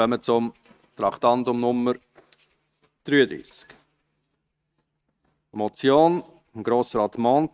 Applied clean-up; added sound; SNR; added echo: neural mask model RNNoise.